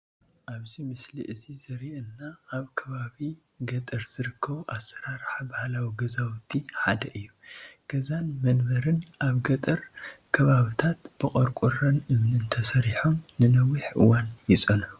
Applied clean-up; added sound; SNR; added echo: none; none; none; none.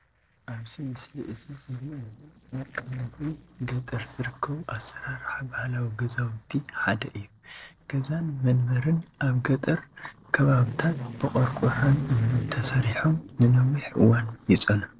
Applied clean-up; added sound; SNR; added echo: neural separator model SepFormer DNS4.